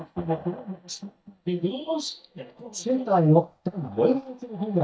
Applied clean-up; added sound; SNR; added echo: neural mask model DeepFilterNet 3.